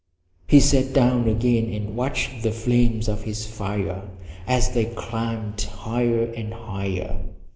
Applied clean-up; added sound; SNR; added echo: none; none; none; none.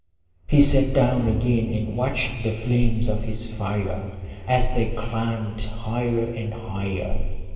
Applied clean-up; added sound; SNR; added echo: none; none; none; reverberation time 2.5 s.